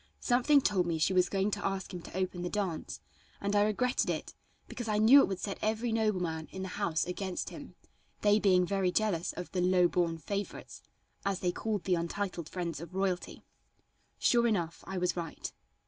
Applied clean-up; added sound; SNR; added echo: none; none; none; none.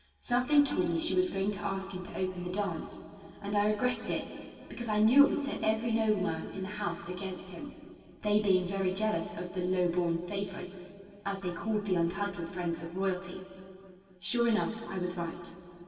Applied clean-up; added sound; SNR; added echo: none; none; none; reverberation time 2.5 s.